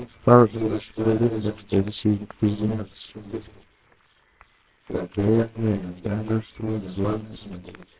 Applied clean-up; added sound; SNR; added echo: neural separator model SepFormer WHAMR!.